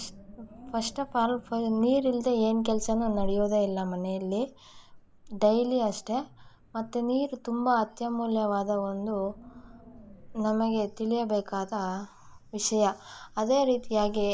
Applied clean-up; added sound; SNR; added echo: none; Wind; 14 dB; none.